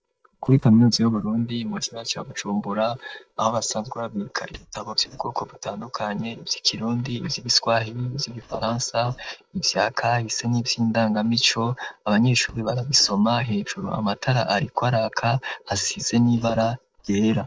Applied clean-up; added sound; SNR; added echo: neural mask model DeepFilterNet 3.